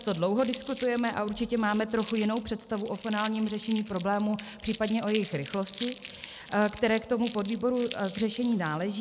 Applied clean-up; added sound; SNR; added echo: none; Crumpling, crinkling; 8 dB; none.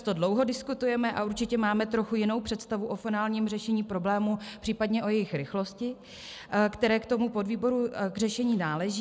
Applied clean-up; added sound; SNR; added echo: none; none; none; none.